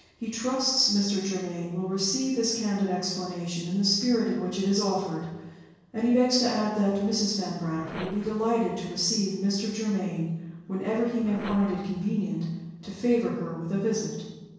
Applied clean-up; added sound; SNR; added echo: neural separator model SepFormer DNS4.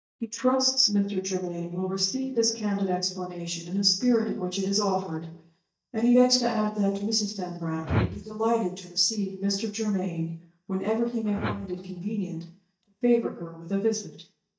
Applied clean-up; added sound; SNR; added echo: neural mask model DeepFilterNet 3.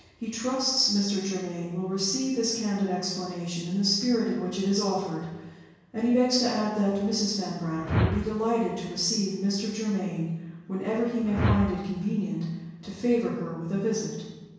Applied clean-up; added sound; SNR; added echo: none; Whoosh, swoosh, swish; 4 dB; reverberation time 1.0 s.